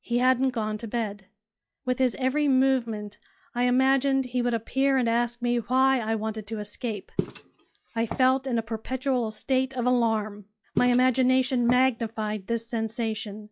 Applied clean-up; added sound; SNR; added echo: classical method log-MMSE.